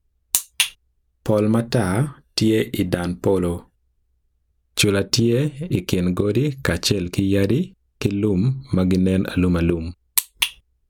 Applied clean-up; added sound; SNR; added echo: none; none; none; none.